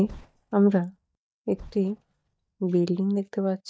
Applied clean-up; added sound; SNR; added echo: neural mask model DeepFilterNet 3.